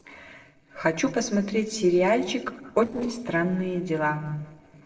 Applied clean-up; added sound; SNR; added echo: neural separator model SepFormer DNS4.